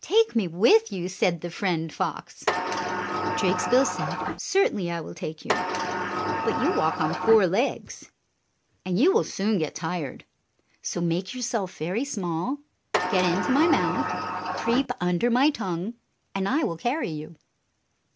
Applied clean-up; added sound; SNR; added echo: none; Sliding door; 3 dB; none.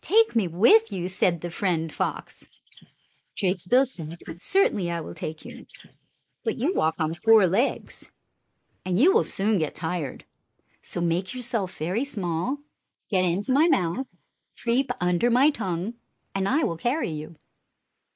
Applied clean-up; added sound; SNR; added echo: neural mask model Resemble Enhance denoiser.